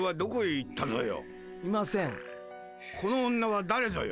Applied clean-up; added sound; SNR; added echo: none; none; none; none.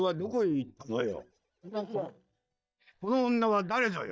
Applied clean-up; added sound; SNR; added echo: neural mask model DeepFilterNet 3.